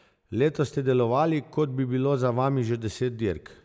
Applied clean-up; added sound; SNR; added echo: none; none; none; none.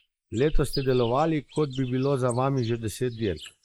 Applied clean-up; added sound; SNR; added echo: neural mask model Resemble Enhance denoiser.